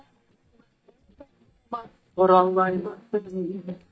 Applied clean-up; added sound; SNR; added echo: neural mask model DeepFilterNet 3.